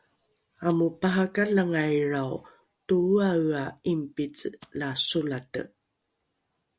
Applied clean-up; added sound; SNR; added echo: none; Rattle (instrument); 15 dB; none.